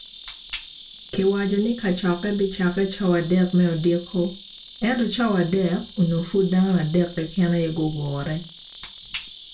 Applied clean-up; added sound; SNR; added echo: none; Insect; 2 dB; reverberation time 0.2 s.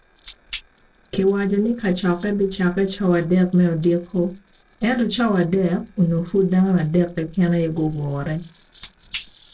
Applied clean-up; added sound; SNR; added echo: neural separator model SepFormer DNS4.